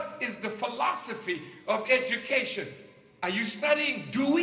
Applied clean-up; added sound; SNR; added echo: none; none; none; reverberation time 0.5 s.